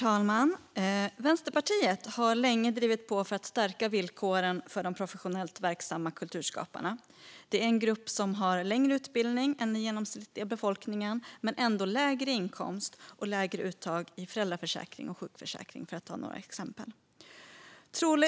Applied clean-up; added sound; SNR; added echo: none; none; none; none.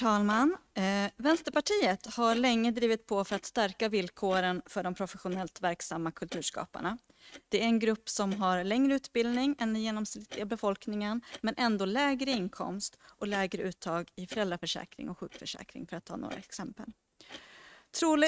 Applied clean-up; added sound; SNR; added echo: neural mask model RNNoise.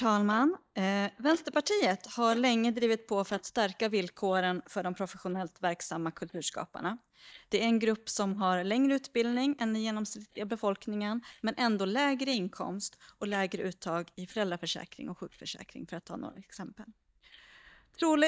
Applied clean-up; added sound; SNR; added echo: neural mask model DeepFilterNet 3.